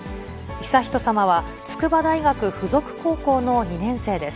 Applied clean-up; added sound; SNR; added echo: none; none; none; none.